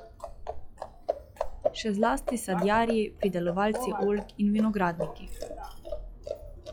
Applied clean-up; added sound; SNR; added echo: classical method log-MMSE.